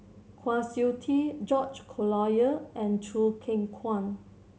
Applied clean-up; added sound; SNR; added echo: none; none; none; none.